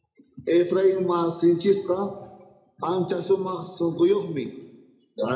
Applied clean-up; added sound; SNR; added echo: none; none; none; reverberation time 0.6 s.